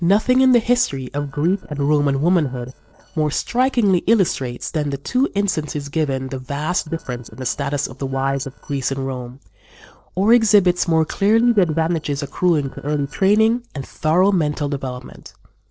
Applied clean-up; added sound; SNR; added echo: neural separator model SepFormer DNS4.